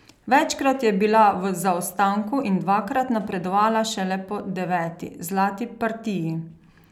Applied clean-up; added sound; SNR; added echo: none; none; none; none.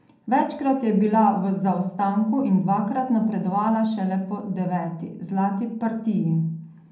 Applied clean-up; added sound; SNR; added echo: none; none; none; reverberation time 0.5 s.